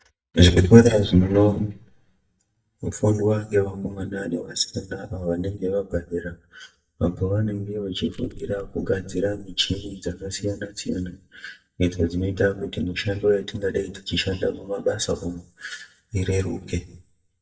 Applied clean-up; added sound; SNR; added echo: neural mask model DeepFilterNet 3.